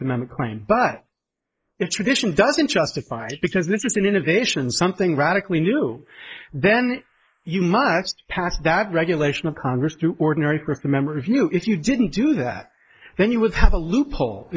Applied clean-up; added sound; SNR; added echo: neural mask model Resemble Enhance denoiser.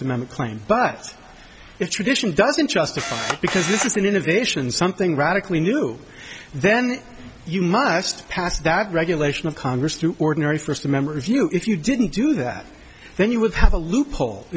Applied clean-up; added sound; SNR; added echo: none; Camera; 6 dB; none.